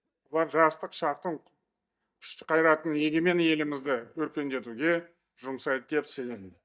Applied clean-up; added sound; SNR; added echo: neural mask model DeepFilterNet 3.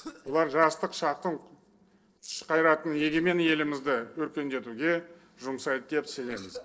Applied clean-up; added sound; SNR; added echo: neural separator model SepFormer DNS4.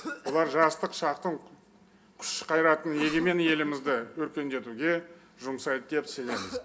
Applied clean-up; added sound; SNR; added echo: none; Cough; 15 dB; reverberation time 0.3 s.